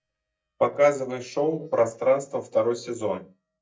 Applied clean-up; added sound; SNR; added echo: neural mask model DeepFilterNet 3.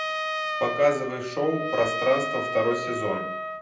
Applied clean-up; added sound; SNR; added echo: none; Trumpet; 4 dB; reverberation time 0.6 s.